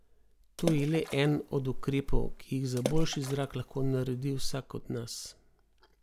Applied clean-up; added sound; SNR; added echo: none; Water / Splash, splatter; 12 dB; none.